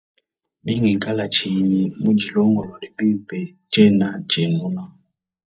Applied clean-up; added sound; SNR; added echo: neural mask model DeepFilterNet 3.